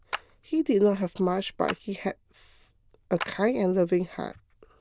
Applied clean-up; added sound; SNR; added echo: neural diffusion model UNIVERSE++.